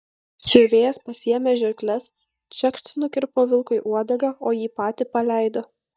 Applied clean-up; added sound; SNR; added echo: neural mask model DeepFilterNet 3.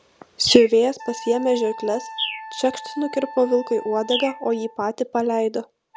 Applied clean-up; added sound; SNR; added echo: none; Wind instrument, woodwind instrument + Bird; 12 dB; none.